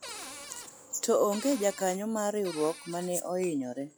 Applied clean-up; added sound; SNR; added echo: classical method log-MMSE.